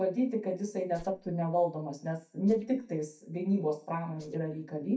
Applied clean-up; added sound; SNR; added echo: neural mask model DeepFilterNet 3.